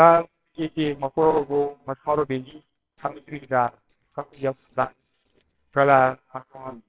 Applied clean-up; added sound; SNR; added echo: neural separator model SepFormer WHAMR!.